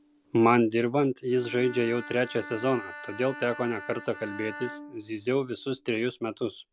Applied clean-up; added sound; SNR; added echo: none; Bowed string instrument; 16 dB; none.